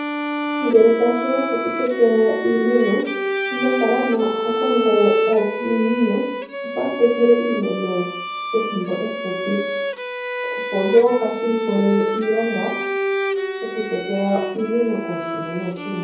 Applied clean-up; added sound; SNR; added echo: none; Bowed string instrument; 4 dB; reverberation time 0.9 s.